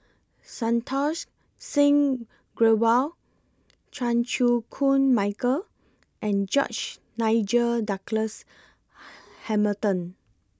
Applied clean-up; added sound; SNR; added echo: none; none; none; none.